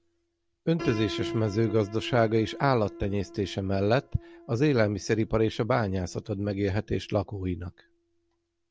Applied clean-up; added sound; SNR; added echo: none; Piano; 16 dB; none.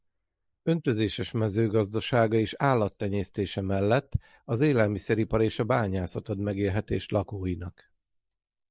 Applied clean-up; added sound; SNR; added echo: neural mask model Resemble Enhance denoiser.